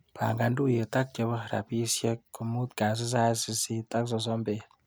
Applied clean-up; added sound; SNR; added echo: none; none; none; none.